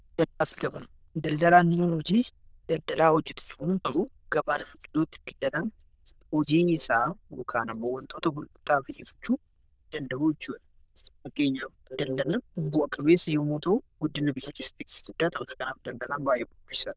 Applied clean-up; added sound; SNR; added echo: neural diffusion model UNIVERSE++.